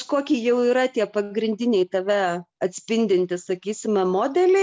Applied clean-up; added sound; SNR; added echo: none; none; none; none.